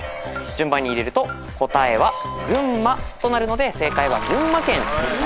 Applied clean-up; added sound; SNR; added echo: none; Alarm; 13 dB; none.